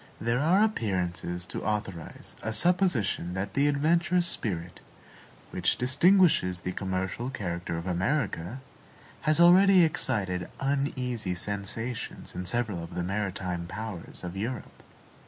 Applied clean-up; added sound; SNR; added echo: none; none; none; none.